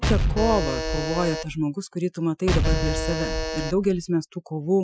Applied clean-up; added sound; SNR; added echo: classical method Wiener filter.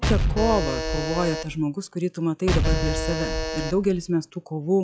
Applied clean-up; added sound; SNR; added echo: classical method log-MMSE.